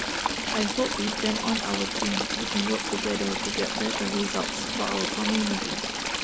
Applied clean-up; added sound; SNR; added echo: none; Stream / Trickle, dribble; -1 dB; none.